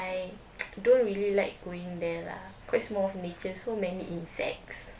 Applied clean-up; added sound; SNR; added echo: none; none; none; none.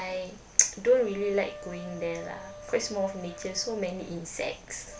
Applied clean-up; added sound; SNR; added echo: none; Wind instrument, woodwind instrument; 17 dB; none.